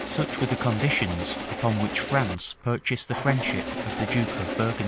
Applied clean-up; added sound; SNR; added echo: none; Engine starting; 4 dB; none.